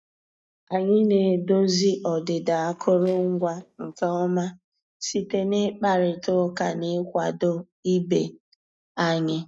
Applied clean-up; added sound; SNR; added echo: neural mask model DeepFilterNet 3.